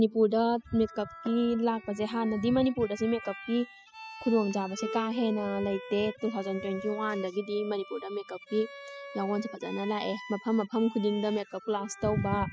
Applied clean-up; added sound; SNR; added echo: classical method spectral subtraction.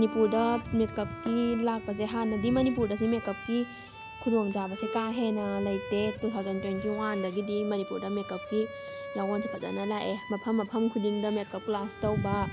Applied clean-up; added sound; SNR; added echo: none; Bowed string instrument; 11 dB; none.